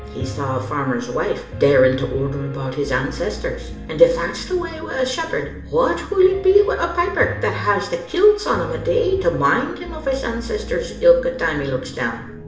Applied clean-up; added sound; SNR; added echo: none; Piano; 12 dB; reverberation time 0.7 s.